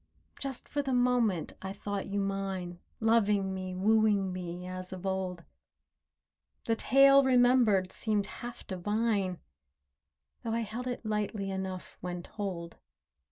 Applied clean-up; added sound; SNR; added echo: none; none; none; none.